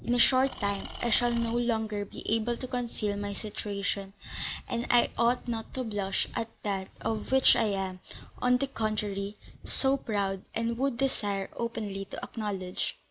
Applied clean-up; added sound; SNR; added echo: none; Engine / Tools; 11 dB; none.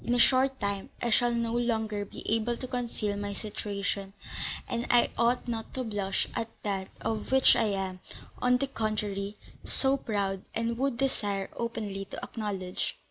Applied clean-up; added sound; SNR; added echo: none; none; none; none.